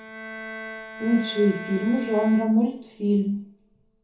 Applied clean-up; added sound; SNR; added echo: none; Bowed string instrument; 14 dB; reverberation time 0.7 s.